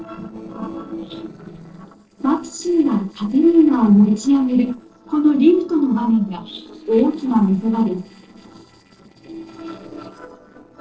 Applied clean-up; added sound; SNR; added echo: neural separator model SepFormer DNS4.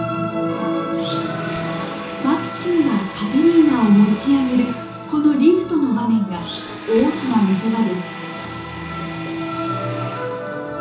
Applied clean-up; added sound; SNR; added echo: none; Domestic sounds, home sounds; 16 dB; reverberation time 0.6 s.